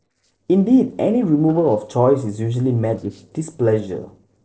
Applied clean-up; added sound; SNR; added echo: neural separator model SepFormer DNS4.